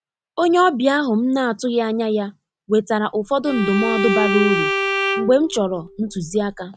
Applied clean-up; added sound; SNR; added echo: none; Bowed string instrument; 3 dB; none.